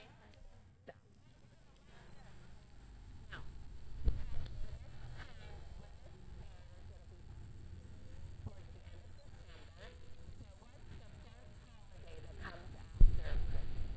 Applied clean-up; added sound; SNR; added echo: neural mask model DeepFilterNet 3.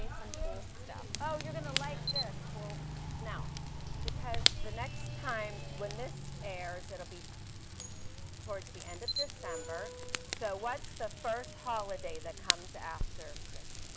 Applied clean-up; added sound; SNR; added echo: none; Fire / Rain + Camera; -5 dB; none.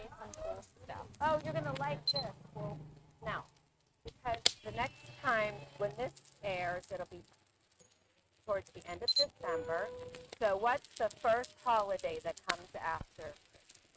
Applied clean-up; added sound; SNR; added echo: neural mask model RNNoise.